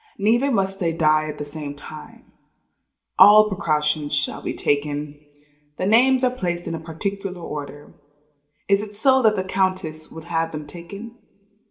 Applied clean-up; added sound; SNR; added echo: none; none; none; reverberation time 1.3 s.